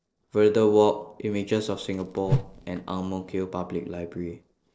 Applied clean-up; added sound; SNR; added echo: neural separator model SepFormer DNS4.